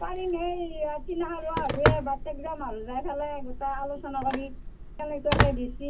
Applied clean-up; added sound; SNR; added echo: none; Telephone; -1 dB; reverberation time 0.3 s.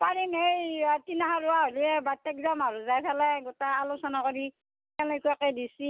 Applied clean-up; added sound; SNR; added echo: none; none; none; none.